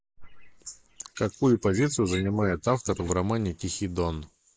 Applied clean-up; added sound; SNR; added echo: neural mask model Resemble Enhance denoiser.